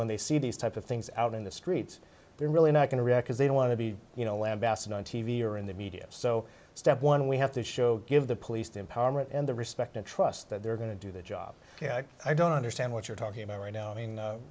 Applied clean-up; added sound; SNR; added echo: none; none; none; none.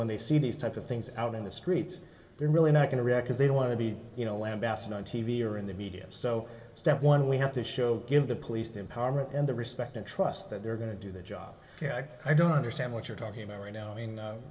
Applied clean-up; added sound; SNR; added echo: none; none; none; reverberation time 1.6 s.